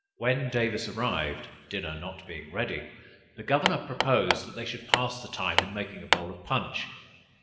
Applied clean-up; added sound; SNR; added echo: none; Hammer; -1 dB; reverberation time 1.7 s.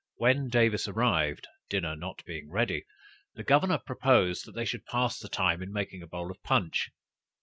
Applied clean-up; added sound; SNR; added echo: none; none; none; none.